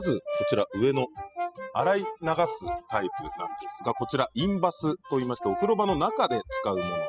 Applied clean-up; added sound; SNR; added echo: classical method spectral subtraction.